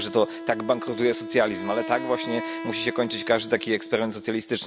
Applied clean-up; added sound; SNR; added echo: none; Wind instrument, woodwind instrument; 9 dB; none.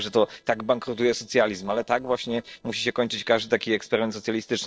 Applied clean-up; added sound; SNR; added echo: neural separator model SepFormer DNS4.